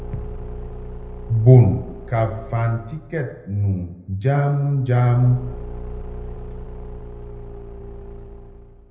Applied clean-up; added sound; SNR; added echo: none; Engine / Car; 13 dB; reverberation time 0.7 s.